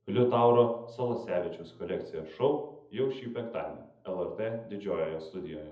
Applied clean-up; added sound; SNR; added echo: none; none; none; reverberation time 0.7 s.